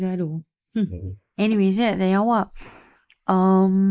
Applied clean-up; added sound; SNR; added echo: neural mask model Resemble Enhance denoiser.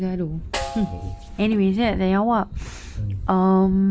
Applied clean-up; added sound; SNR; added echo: none; Snare drum; 16 dB; none.